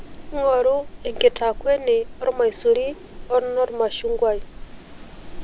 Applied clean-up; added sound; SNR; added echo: none; Wind; 12 dB; none.